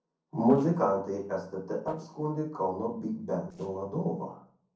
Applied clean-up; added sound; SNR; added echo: neural separator model SepFormer DNS4.